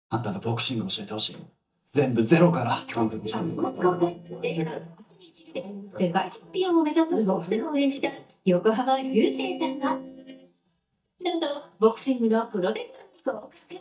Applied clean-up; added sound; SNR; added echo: neural mask model DeepFilterNet 3.